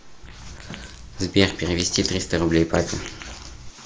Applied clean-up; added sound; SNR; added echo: neural mask model Resemble Enhance denoiser.